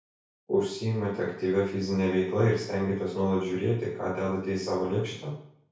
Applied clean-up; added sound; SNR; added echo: none; none; none; reverberation time 0.6 s.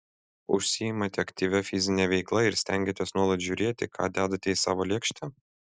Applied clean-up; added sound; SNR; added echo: none; none; none; none.